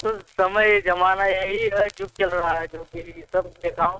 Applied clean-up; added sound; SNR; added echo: neural mask model RNNoise.